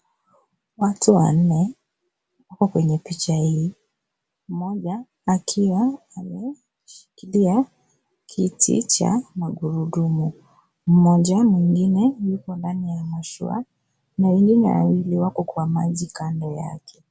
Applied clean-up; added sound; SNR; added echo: none; none; none; none.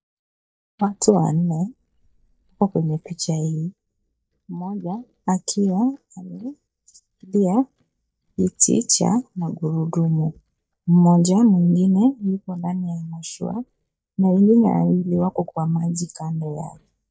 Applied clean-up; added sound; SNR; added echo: neural mask model DeepFilterNet 3.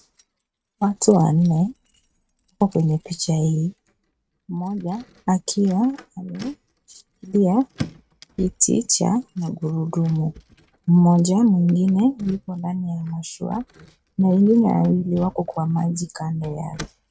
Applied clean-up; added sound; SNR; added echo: neural mask model RNNoise.